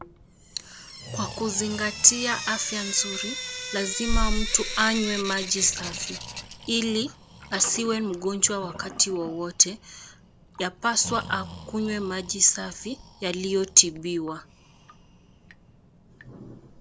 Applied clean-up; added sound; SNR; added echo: none; Breathing + Drip / Sink (filling or washing); 8 dB; none.